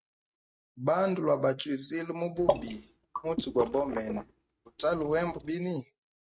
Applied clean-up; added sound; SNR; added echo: neural mask model RNNoise.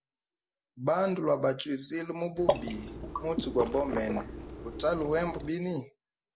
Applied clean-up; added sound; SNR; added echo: none; Water / Liquid; 3 dB; none.